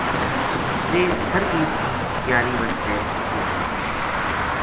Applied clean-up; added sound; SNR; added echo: none; Traffic noise, roadway noise; -4 dB; none.